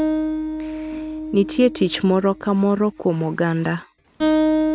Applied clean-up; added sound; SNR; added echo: none; Acoustic guitar; 3 dB; none.